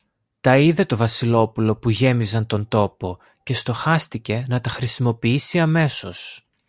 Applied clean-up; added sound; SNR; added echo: none; none; none; none.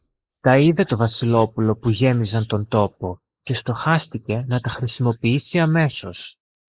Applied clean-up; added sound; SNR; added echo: neural mask model Resemble Enhance denoiser.